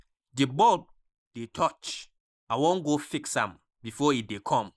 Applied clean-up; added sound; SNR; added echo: neural mask model Resemble Enhance denoiser.